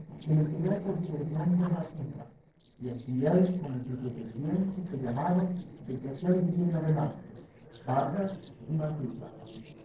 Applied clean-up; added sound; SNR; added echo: neural separator model SepFormer DNS4.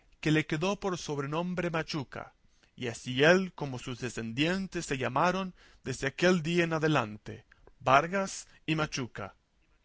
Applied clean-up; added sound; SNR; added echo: none; none; none; none.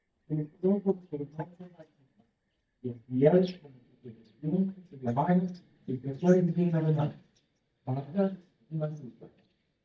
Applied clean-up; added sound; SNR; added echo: neural mask model DeepFilterNet 3.